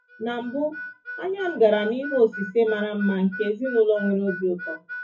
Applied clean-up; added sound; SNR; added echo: classical method WPE with log-MMSE.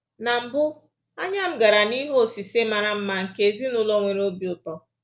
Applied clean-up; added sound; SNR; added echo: none; none; none; none.